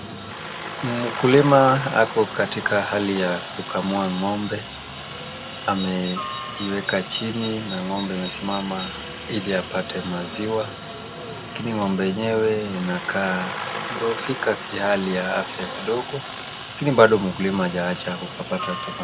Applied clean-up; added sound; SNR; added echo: none; Aircraft; 9 dB; none.